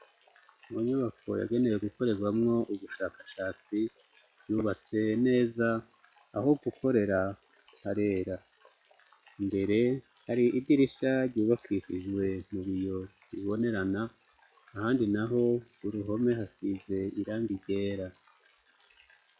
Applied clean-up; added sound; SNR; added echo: classical method log-MMSE.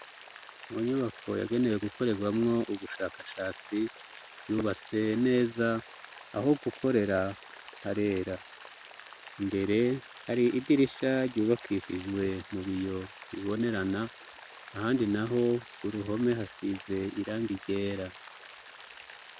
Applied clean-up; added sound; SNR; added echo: none; Rain; 18 dB; none.